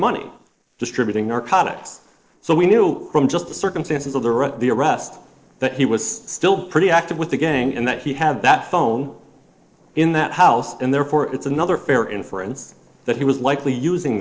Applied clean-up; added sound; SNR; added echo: neural separator model SepFormer DNS4.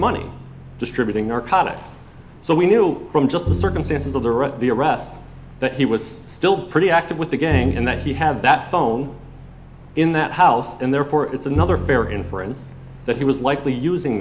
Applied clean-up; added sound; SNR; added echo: none; Bowed string instrument; 10 dB; reverberation time 1.4 s.